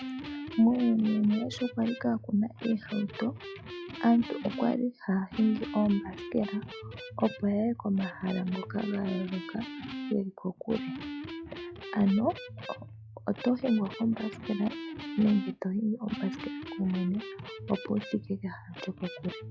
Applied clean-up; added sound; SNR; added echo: classical method log-MMSE.